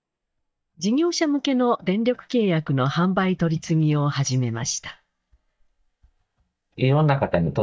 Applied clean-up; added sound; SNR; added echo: neural mask model DeepFilterNet 3.